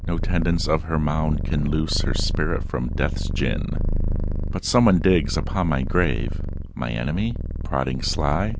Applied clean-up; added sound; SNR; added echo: none; Purr; 1 dB; none.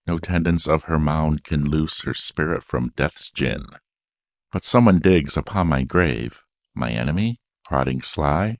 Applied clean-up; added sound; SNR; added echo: neural mask model Resemble Enhance denoiser.